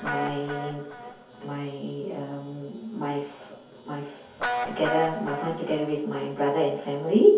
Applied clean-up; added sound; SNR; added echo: none; Guitar; 10 dB; reverberation time 0.6 s.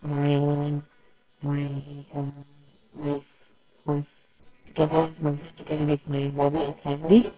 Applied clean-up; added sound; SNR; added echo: neural separator model SepFormer WHAMR!.